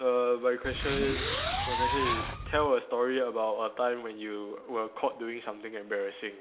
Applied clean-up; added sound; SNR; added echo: none; Fireworks; 1 dB; none.